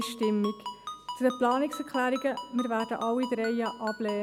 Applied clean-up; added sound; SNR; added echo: none; Ringtone; 11 dB; none.